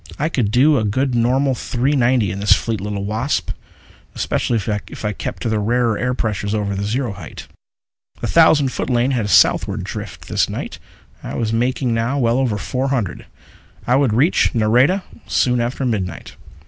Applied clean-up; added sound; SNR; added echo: none; none; none; none.